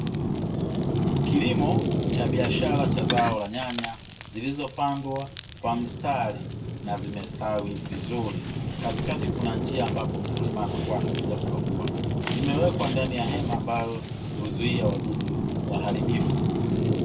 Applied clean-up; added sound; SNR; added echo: none; Fire; -4 dB; reverberation time 0.1 s.